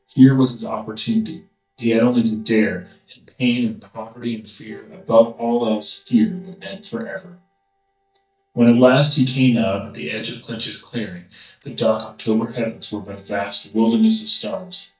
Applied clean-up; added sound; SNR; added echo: neural mask model DeepFilterNet 3.